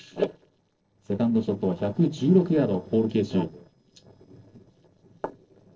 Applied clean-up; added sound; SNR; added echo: neural separator model SepFormer DNS4.